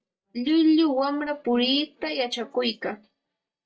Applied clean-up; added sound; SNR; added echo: neural mask model DeepFilterNet 3.